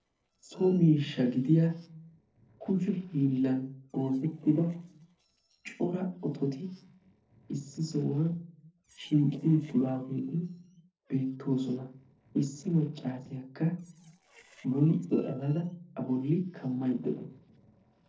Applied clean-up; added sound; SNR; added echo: neural separator model SepFormer DNS4.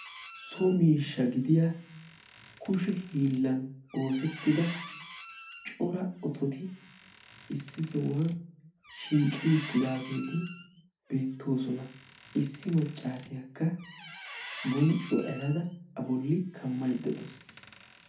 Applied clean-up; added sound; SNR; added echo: none; Squeak; 16 dB; reverberation time 0.3 s.